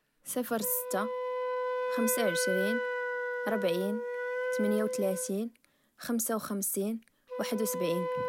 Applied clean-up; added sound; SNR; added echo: none; Wind instrument, woodwind instrument; 1 dB; none.